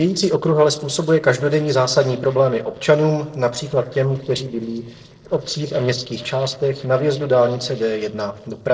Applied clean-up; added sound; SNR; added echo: neural separator model SepFormer DNS4.